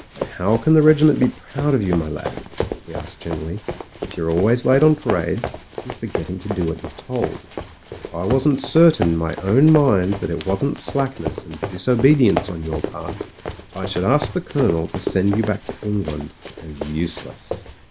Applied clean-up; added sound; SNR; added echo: none; Run; 10 dB; none.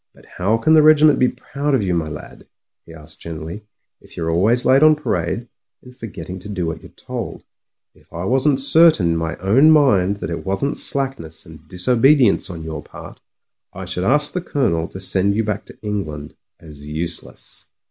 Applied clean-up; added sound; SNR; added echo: none; none; none; none.